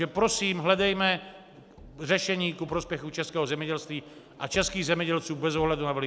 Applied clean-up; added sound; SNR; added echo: none; none; none; none.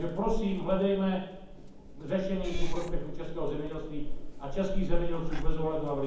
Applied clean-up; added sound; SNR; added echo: none; Meow / Purr; -2 dB; reverberation time 1.2 s.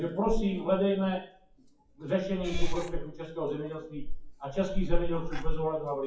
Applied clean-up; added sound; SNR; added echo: classical method WPE with log-MMSE.